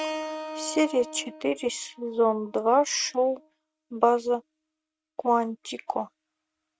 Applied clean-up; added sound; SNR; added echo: neural mask model RNNoise.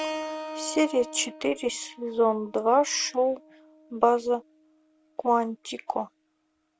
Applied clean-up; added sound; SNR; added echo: none; Keyboard (musical); 14 dB; none.